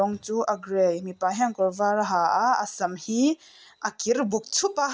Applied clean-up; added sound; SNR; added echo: none; none; none; none.